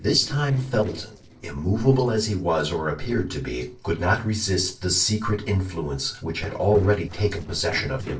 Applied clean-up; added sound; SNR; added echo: neural separator model SepFormer DNS4.